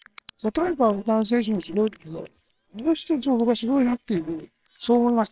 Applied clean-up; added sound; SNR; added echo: neural separator model SepFormer WHAMR!.